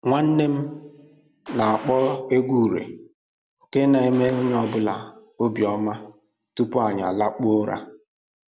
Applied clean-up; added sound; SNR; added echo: none; Gunshot, gunfire; 17 dB; none.